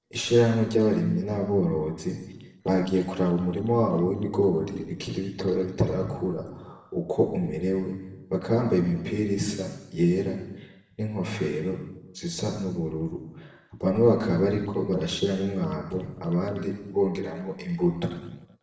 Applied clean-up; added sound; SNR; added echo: neural separator model SepFormer DNS4.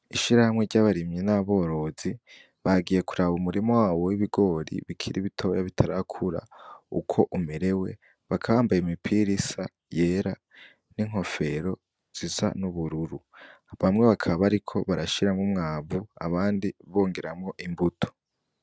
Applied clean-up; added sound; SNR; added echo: none; none; none; none.